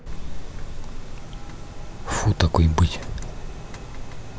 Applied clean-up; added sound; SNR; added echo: none; Subway, metro, underground; 17 dB; none.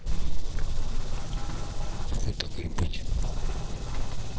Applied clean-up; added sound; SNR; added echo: neural separator model SepFormer DNS4.